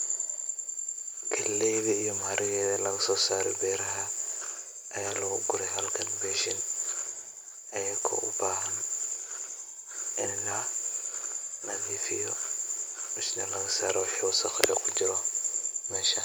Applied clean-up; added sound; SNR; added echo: none; none; none; none.